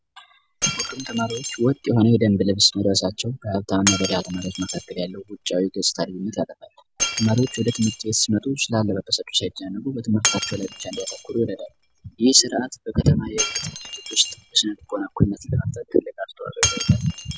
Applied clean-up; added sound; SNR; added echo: none; Shatter; 9 dB; none.